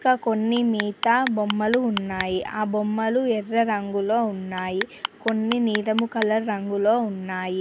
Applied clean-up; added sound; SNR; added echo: none; Clock; 9 dB; none.